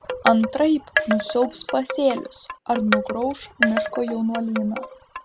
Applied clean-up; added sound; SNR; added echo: none; Wind chime; 4 dB; none.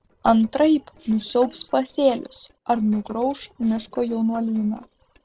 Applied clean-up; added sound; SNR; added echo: neural separator model SepFormer DNS4.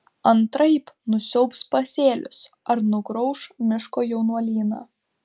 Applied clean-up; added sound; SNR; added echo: none; none; none; none.